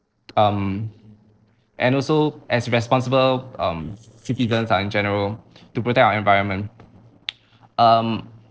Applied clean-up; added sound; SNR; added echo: neural separator model SepFormer DNS4.